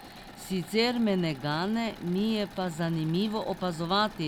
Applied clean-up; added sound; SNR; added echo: none; Engine / Mechanisms; 17 dB; none.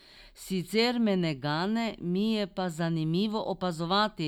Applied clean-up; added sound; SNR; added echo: none; none; none; none.